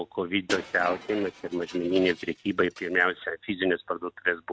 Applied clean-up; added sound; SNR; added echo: neural mask model RNNoise.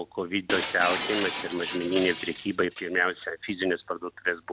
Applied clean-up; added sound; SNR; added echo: none; Shatter; 5 dB; none.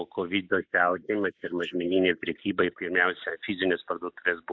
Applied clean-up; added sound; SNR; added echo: neural mask model Resemble Enhance denoiser.